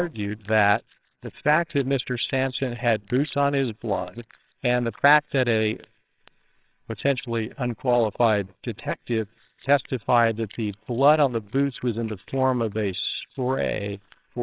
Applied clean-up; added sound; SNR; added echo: neural separator model SepFormer WHAMR!.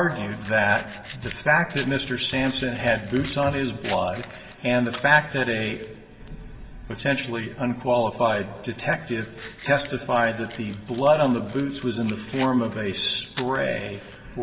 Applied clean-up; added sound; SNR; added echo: none; Fire; 19 dB; reverberation time 2.1 s.